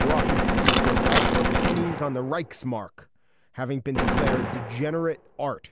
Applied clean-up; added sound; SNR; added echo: none; Gunshot, gunfire + Crushing; -4 dB; none.